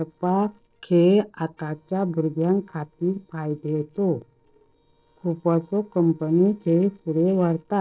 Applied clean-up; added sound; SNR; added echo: neural separator model SepFormer DNS4.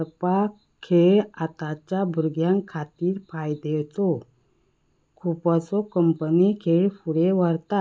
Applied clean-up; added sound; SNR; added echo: none; none; none; none.